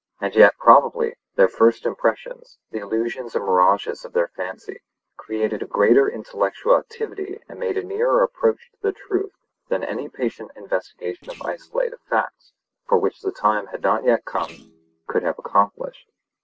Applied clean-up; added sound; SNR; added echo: neural separator model SepFormer DNS4.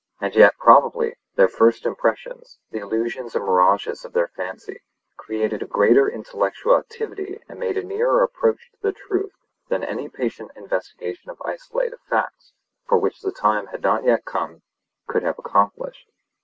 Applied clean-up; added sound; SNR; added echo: none; none; none; none.